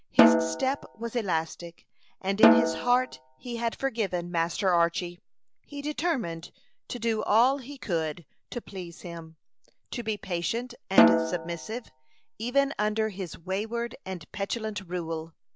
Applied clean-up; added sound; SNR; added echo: none; Snare drum; -3 dB; none.